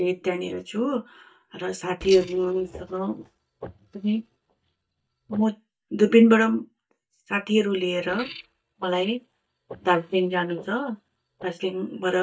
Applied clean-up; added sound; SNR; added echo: neural mask model DeepFilterNet 3.